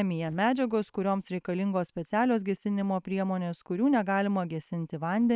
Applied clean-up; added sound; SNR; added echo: neural separator model SepFormer WHAM!.